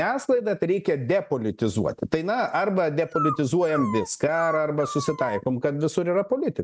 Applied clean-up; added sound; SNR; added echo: neural mask model RNNoise.